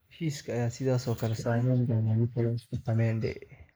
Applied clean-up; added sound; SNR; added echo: neural mask model Resemble Enhance denoiser.